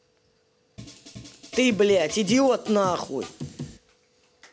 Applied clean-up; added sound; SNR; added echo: none; Drum kit; 14 dB; none.